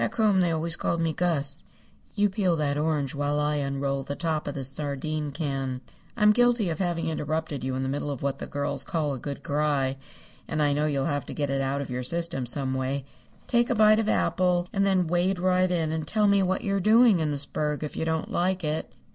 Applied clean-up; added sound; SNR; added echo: none; none; none; none.